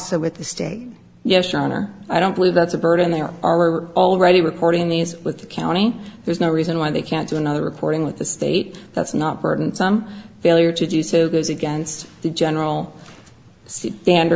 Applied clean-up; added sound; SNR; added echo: none; none; none; none.